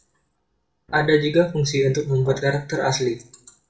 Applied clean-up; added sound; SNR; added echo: none; Brass instrument; 19 dB; reverberation time 0.3 s.